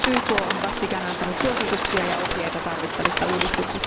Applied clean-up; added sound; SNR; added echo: none; Bird; -2 dB; none.